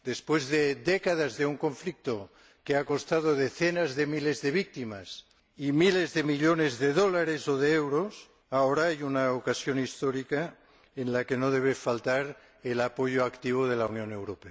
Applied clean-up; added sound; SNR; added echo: none; none; none; none.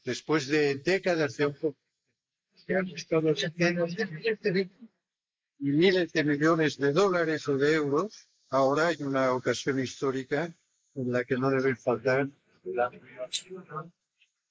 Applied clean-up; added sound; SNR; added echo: neural mask model Resemble Enhance denoiser.